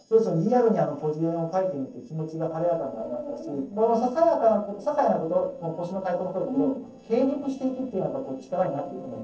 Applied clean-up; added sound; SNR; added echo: neural separator model SepFormer DNS4.